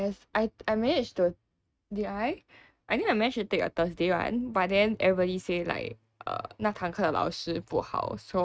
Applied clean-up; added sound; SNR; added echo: neural mask model RNNoise.